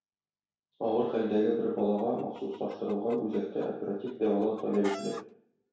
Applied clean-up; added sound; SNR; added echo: none; Chicken, rooster; 17 dB; reverberation time 0.6 s.